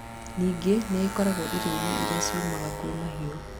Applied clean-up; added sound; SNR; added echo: none; Motorcycle; 5 dB; none.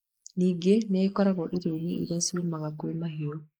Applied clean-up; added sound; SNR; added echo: neural mask model Resemble Enhance denoiser.